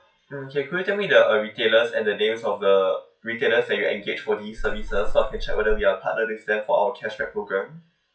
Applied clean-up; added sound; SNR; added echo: classical method WPE with log-MMSE.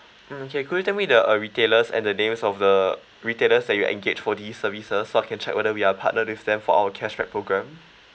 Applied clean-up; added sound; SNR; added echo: none; none; none; none.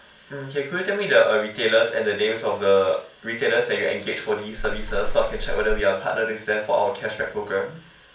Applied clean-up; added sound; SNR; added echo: none; Water / Splash, splatter; 3 dB; reverberation time 0.4 s.